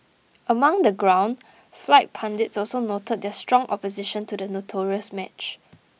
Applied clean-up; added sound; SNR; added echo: none; none; none; none.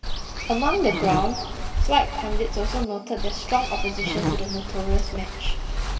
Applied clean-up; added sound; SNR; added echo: none; Walk, footsteps / Insect; -1 dB; reverberation time 2.3 s.